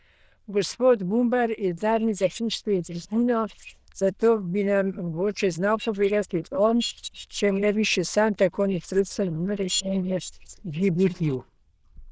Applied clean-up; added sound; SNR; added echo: neural diffusion model UNIVERSE++.